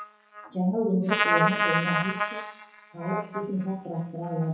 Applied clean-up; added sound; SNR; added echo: classical method WPE with log-MMSE.